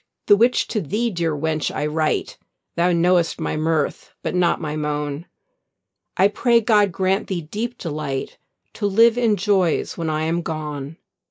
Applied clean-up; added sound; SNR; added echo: neural mask model Resemble Enhance denoiser.